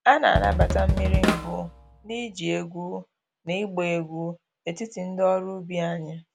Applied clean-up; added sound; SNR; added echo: none; Drum kit; -2 dB; none.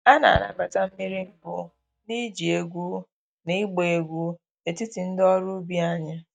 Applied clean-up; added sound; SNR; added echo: neural mask model DeepFilterNet 3.